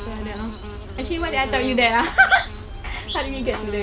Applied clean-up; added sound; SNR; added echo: none; Buzz / Bird; 13 dB; none.